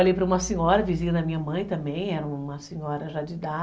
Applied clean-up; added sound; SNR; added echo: none; none; none; none.